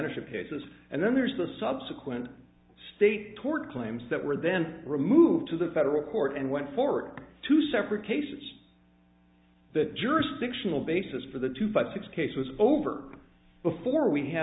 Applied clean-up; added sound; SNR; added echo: none; none; none; none.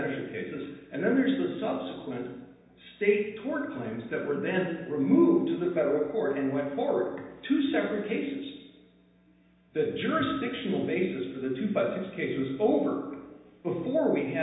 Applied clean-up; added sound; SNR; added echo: none; none; none; reverberation time 0.9 s.